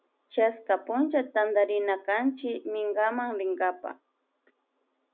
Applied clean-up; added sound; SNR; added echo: none; none; none; none.